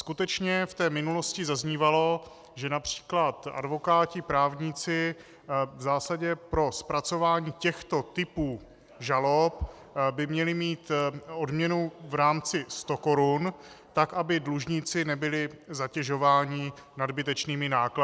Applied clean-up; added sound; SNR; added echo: none; none; none; none.